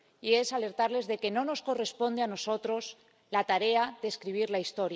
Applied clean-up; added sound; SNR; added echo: none; none; none; none.